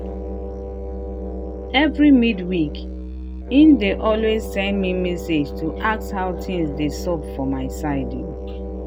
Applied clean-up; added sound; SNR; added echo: none; Wind instrument, woodwind instrument + Musical instrument; 8 dB; none.